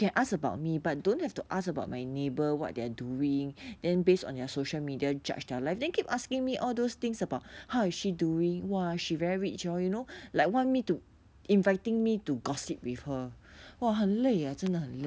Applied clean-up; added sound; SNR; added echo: none; none; none; none.